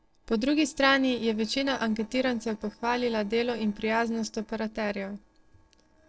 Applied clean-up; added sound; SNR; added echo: neural separator model SepFormer DNS4.